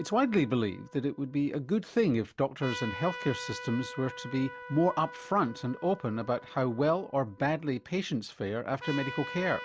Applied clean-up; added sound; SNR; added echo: none; Trumpet; 14 dB; none.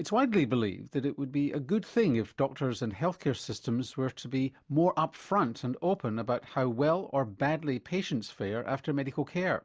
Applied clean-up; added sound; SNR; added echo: none; none; none; none.